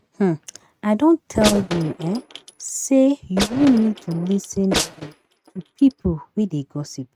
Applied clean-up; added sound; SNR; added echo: neural mask model RNNoise.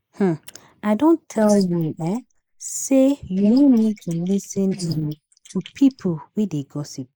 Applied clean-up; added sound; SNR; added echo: neural mask model Resemble Enhance denoiser.